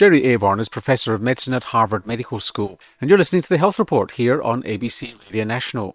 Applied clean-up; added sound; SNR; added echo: neural separator model SepFormer WHAM!.